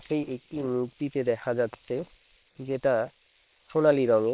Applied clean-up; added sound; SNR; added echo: neural separator model SepFormer WHAM!.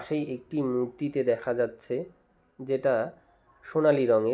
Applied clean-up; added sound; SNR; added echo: none; none; none; none.